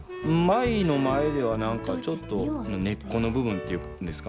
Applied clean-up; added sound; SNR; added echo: none; Bowed string instrument + Doorbell; 20 dB; none.